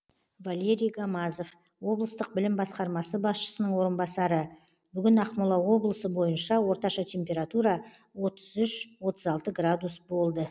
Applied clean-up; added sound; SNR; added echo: none; none; none; none.